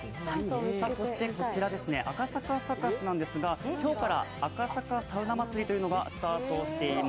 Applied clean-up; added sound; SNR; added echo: none; none; none; none.